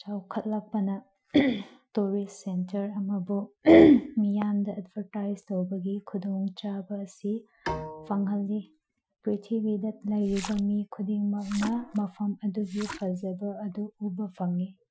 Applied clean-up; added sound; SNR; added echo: classical method Wiener filter.